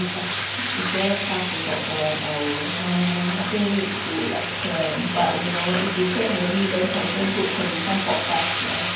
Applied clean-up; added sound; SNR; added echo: none; Bathtub (filling or washing); -2 dB; reverberation time 0.9 s.